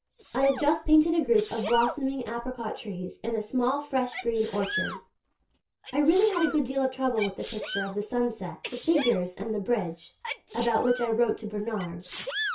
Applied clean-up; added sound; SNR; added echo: none; Sneeze; 12 dB; reverberation time 0.2 s.